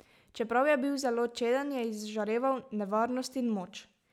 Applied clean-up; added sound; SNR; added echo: none; none; none; none.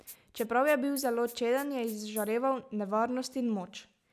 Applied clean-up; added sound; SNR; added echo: none; Rattle (instrument); 19 dB; none.